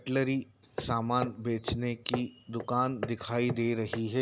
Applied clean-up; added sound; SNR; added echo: none; Hammer; 10 dB; none.